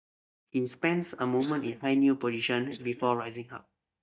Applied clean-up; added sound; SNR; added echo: neural mask model DeepFilterNet 3.